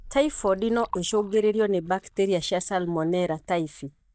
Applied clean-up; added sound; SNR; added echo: neural mask model DeepFilterNet 3.